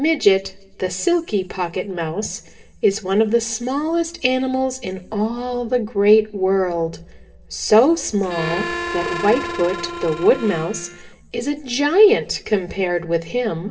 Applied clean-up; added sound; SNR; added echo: none; Harmonica; 8 dB; reverberation time 0.7 s.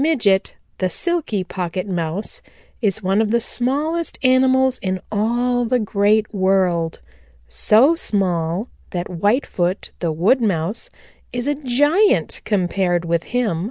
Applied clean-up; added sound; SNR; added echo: none; none; none; none.